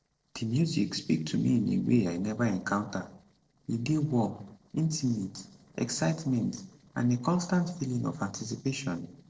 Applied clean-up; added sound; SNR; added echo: neural separator model SepFormer DNS4.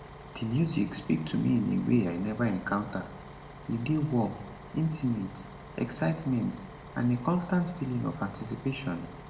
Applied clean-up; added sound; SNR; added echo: none; Bus; 15 dB; reverberation time 0.8 s.